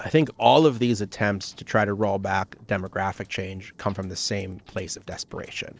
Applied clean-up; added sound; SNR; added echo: neural separator model SepFormer DNS4.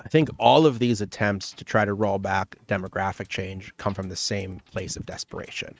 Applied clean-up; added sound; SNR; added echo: neural mask model RNNoise.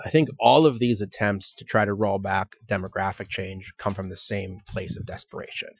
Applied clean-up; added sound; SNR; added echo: classical method Wiener filter.